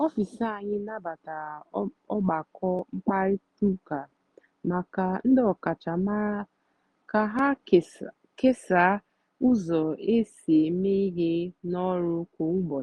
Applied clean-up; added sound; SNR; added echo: none; none; none; none.